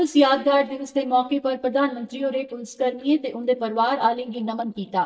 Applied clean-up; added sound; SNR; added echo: neural mask model DeepFilterNet 3.